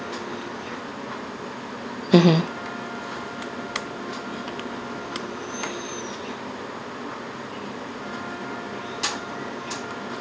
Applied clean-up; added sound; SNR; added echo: none; Wind instrument, woodwind instrument; 15 dB; none.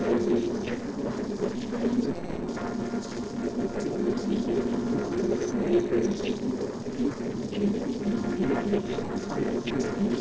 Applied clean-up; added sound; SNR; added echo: neural separator model SepFormer DNS4.